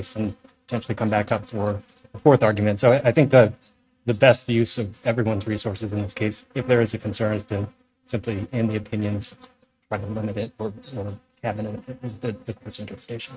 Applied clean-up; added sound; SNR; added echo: neural mask model RNNoise.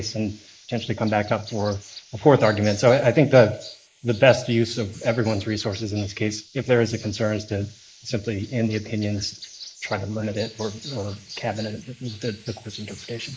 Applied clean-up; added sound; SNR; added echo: neural mask model Resemble Enhance denoiser.